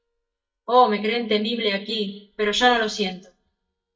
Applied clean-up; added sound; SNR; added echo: neural mask model DeepFilterNet 3.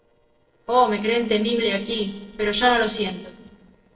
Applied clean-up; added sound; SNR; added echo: neural separator model SepFormer DNS4.